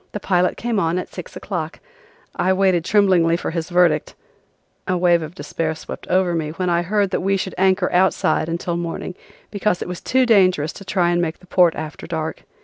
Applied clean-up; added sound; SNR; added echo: none; none; none; none.